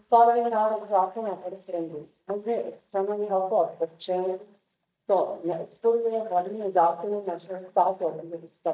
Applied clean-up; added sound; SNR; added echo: neural mask model DeepFilterNet 3.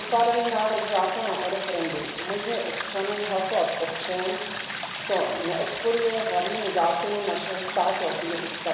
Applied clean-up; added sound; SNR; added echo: none; Stream; 7 dB; reverberation time 1.0 s.